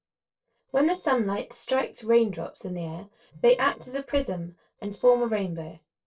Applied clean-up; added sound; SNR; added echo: neural separator model SepFormer DNS4.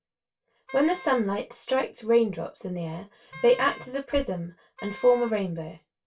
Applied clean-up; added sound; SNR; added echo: none; Wind instrument, woodwind instrument; 19 dB; reverberation time 0.2 s.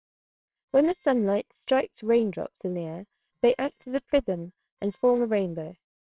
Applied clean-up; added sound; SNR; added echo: neural separator model SepFormer WHAMR!.